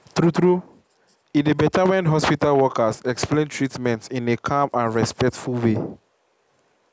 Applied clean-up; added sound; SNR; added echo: none; none; none; none.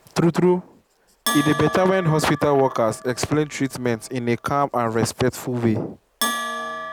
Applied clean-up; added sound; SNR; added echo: none; Bell; 11 dB; none.